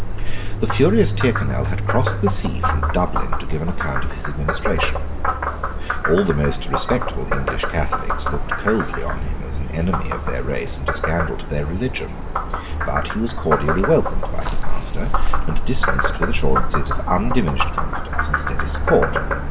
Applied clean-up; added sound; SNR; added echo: none; Frog; -4 dB; reverberation time 0.7 s.